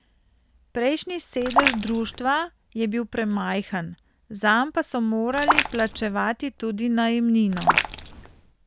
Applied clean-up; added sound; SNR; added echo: none; Raindrop; 1 dB; none.